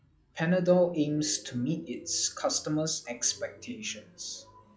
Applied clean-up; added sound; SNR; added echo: classical method log-MMSE.